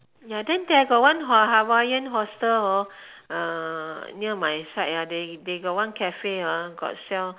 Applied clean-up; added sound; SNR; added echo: none; none; none; none.